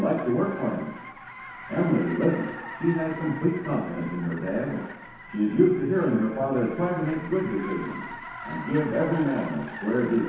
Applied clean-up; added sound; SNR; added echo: none; Car; 14 dB; reverberation time 1.0 s.